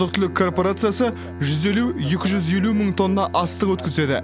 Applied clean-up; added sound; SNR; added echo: none; Bowed string instrument; 12 dB; none.